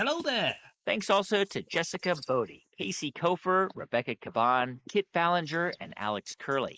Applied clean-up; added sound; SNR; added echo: neural mask model Resemble Enhance denoiser.